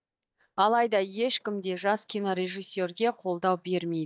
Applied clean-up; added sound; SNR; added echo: neural mask model DeepFilterNet 3.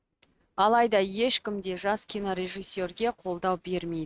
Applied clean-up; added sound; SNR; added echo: neural mask model RNNoise.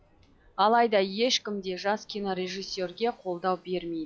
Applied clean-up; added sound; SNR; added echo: classical method log-MMSE.